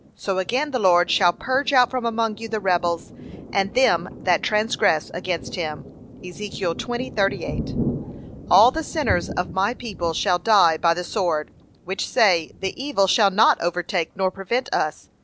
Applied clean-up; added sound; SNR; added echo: none; Thunder; 13 dB; none.